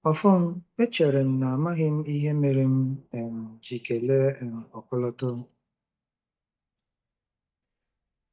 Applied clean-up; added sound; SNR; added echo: neural mask model DeepFilterNet 3.